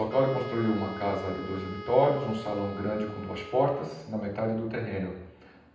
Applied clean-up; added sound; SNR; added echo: none; Wind instrument, woodwind instrument; 14 dB; reverberation time 0.9 s.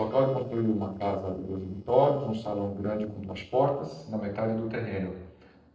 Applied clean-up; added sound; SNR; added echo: neural separator model SepFormer DNS4.